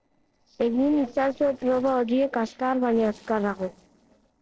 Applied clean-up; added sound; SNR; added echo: neural separator model SepFormer DNS4.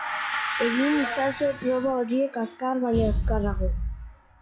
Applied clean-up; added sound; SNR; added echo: classical method log-MMSE.